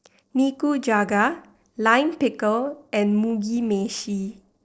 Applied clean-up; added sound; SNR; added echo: neural separator model SepFormer DNS4.